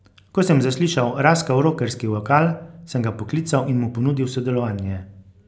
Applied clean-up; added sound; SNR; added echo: none; none; none; none.